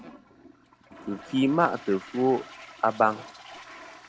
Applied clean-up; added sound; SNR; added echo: none; Toilet flush; 18 dB; none.